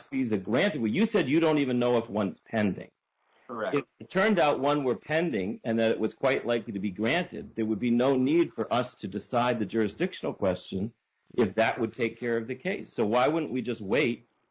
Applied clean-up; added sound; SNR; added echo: neural mask model Resemble Enhance denoiser.